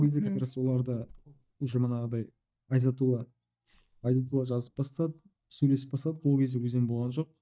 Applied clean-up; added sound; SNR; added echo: neural mask model DeepFilterNet 3.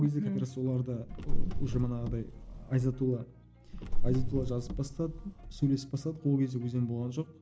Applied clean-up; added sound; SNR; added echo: none; Car; -2 dB; none.